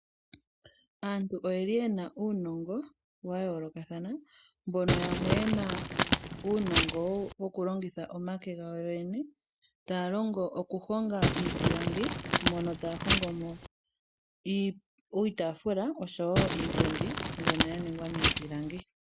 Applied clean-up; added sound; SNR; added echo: none; Crumpling, crinkling; -5 dB; none.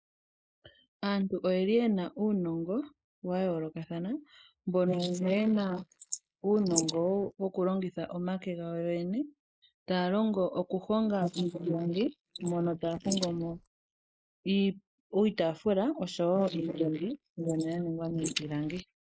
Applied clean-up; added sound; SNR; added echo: neural mask model Resemble Enhance denoiser.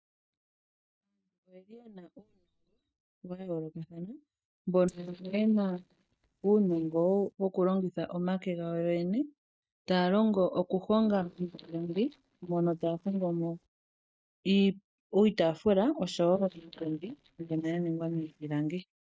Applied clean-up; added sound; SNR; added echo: neural mask model DeepFilterNet 3.